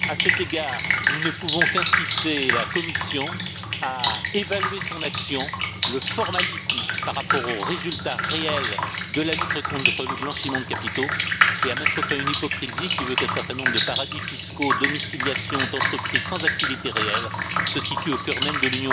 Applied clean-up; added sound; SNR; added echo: none; Drip; -4 dB; none.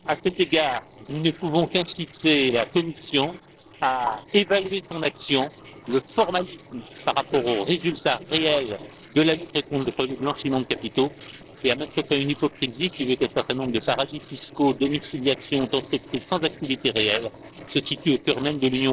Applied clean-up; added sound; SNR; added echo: neural separator model SepFormer DNS4.